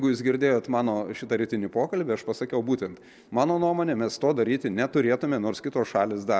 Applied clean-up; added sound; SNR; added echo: none; none; none; none.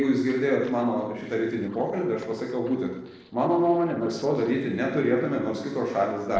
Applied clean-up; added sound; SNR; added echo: neural separator model SepFormer DNS4.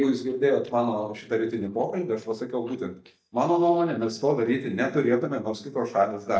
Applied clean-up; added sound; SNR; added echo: neural mask model DeepFilterNet 3.